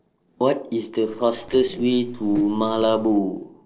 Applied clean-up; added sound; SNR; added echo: neural separator model SepFormer DNS4.